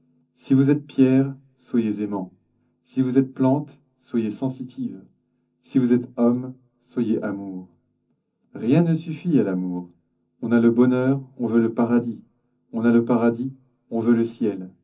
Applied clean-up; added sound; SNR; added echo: none; none; none; reverberation time 0.3 s.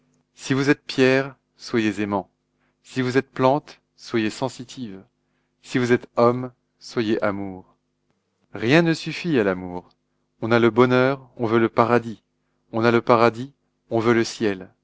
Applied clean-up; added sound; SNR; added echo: none; none; none; none.